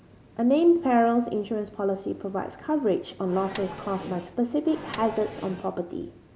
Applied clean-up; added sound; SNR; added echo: none; Microwave oven; 13 dB; none.